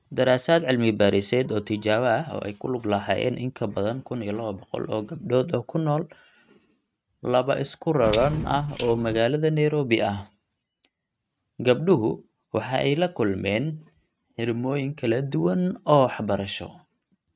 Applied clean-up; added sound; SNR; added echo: neural mask model RNNoise.